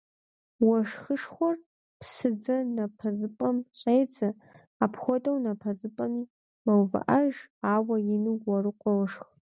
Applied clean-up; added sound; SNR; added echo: none; none; none; none.